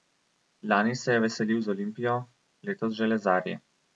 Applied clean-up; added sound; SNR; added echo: none; none; none; none.